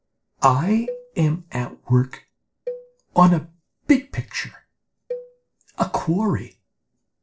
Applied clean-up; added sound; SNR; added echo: neural separator model SepFormer DNS4.